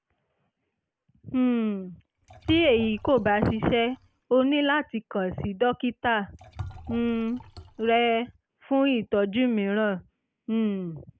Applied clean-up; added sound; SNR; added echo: none; Liquid; 17 dB; none.